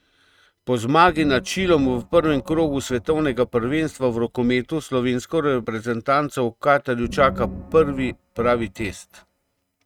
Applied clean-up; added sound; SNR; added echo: neural mask model RNNoise.